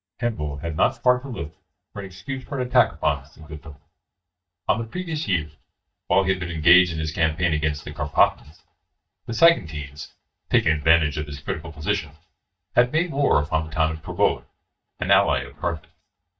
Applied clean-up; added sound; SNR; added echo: neural mask model DeepFilterNet 3.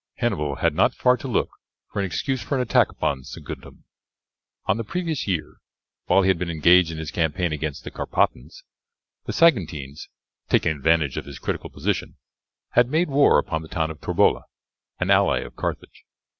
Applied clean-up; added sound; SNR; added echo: none; none; none; none.